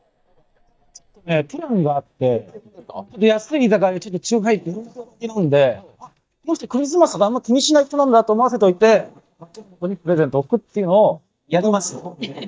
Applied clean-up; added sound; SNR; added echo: neural mask model DeepFilterNet 3.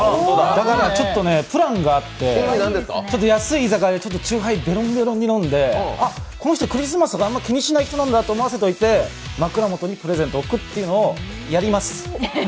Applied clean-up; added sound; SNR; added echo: none; none; none; none.